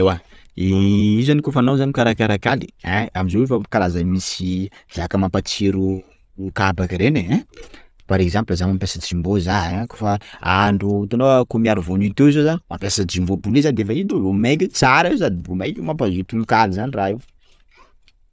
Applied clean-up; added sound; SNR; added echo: none; none; none; none.